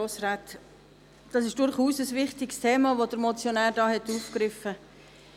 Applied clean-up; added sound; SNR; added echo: none; none; none; none.